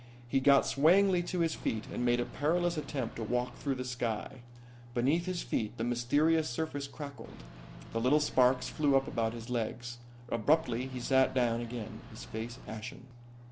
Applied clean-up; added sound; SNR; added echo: none; Boat, Water vehicle; 18 dB; none.